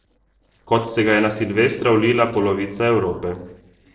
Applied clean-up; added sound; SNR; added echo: neural separator model SepFormer DNS4.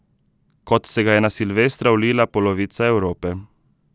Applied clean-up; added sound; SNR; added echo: none; none; none; none.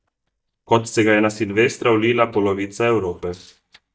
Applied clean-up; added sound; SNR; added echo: neural mask model DeepFilterNet 3.